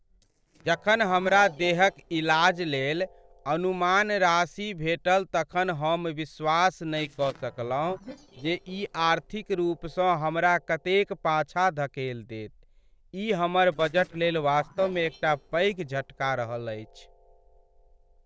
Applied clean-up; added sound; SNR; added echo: neural separator model SepFormer DNS4.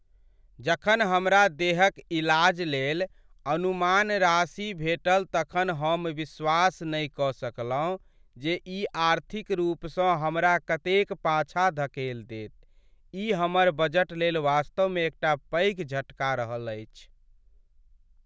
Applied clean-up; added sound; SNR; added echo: none; none; none; none.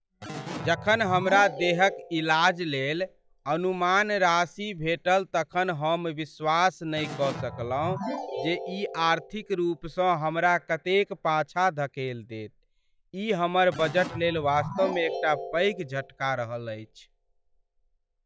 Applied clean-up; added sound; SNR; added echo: classical method log-MMSE.